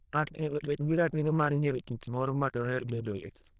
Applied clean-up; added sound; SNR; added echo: neural diffusion model UNIVERSE++.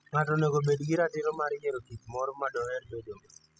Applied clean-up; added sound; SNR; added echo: classical method spectral subtraction.